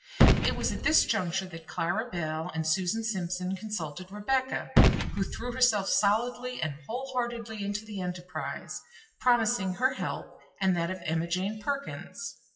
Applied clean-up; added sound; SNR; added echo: classical method WPE with log-MMSE.